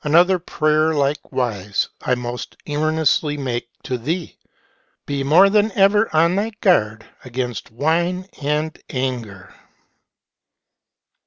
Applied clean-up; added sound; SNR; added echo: none; none; none; none.